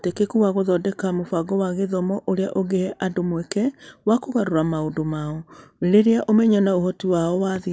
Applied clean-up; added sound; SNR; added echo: none; none; none; none.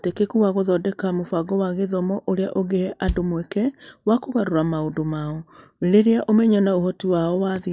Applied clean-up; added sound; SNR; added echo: neural mask model DeepFilterNet 3.